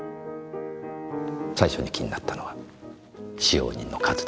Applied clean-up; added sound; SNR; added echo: none; none; none; none.